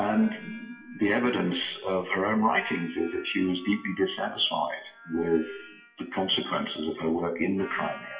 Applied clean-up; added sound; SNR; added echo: classical method WPE with log-MMSE.